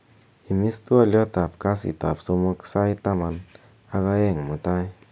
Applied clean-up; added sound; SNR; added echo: none; none; none; none.